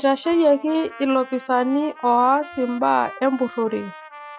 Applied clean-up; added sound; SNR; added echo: classical method log-MMSE.